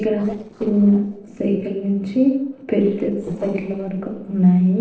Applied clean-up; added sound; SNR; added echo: neural separator model SepFormer DNS4.